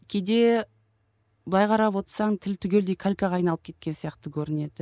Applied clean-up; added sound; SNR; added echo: none; none; none; none.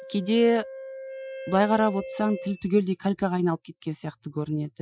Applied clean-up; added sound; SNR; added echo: classical method Wiener filter.